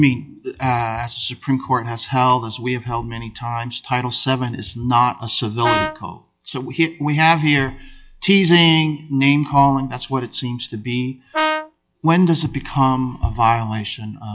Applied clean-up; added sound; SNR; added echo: classical method log-MMSE.